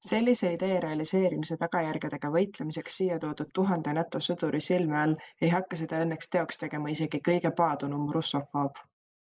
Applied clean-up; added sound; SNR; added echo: neural mask model Resemble Enhance denoiser.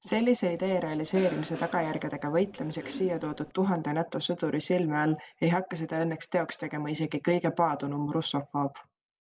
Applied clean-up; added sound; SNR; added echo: none; Cough; 15 dB; none.